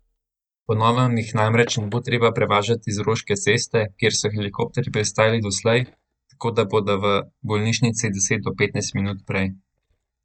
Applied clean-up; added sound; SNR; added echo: neural mask model DeepFilterNet 3.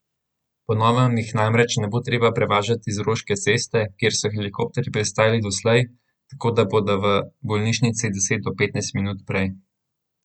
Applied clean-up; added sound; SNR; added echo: none; none; none; none.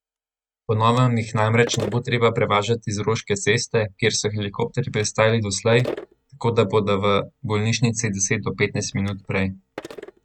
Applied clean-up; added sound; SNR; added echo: neural mask model RNNoise.